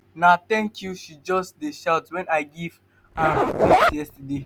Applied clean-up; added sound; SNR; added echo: none; Zipper (clothing); -4 dB; none.